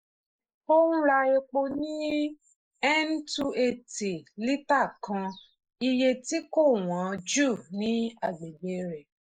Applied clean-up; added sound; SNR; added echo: neural mask model Resemble Enhance denoiser.